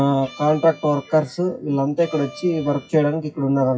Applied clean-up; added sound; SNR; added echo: classical method WPE with log-MMSE.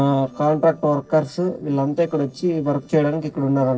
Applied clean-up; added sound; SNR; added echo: neural separator model SepFormer DNS4.